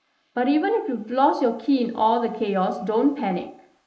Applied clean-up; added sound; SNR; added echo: neural mask model Resemble Enhance denoiser.